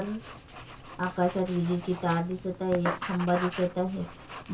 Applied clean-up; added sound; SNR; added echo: none; Writing; 10 dB; reverberation time 0.2 s.